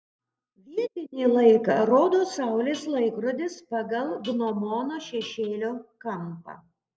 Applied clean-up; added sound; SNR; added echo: neural separator model SepFormer DNS4.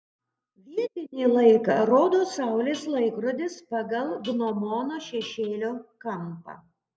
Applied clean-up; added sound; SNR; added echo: none; Guitar; 20 dB; none.